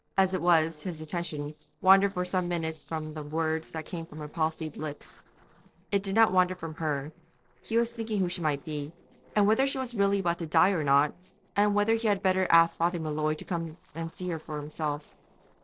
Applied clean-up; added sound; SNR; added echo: neural separator model SepFormer DNS4.